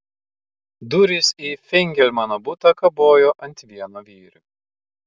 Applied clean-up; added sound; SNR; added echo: none; none; none; none.